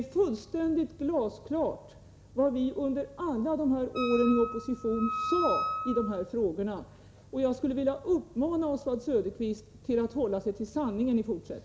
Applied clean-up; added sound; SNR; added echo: none; Wind instrument, woodwind instrument; 5 dB; none.